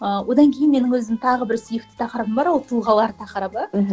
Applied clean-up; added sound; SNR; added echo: none; none; none; none.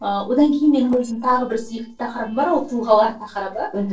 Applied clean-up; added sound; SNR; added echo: neural separator model SepFormer DNS4.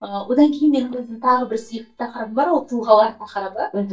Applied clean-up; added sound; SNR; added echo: neural mask model DeepFilterNet 3.